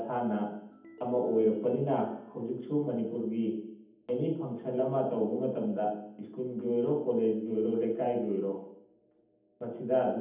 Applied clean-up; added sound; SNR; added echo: none; Ringtone; 20 dB; reverberation time 0.8 s.